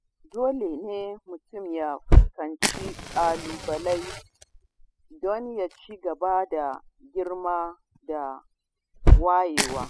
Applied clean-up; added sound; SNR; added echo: classical method spectral subtraction.